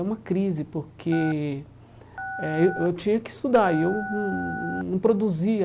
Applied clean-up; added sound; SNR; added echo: none; Telephone; 10 dB; none.